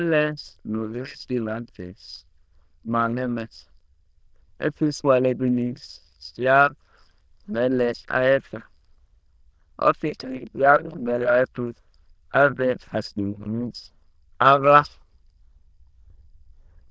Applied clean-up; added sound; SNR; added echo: neural diffusion model UNIVERSE++.